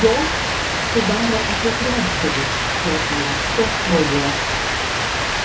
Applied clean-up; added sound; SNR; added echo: none; Rain; -2 dB; reverberation time 0.3 s.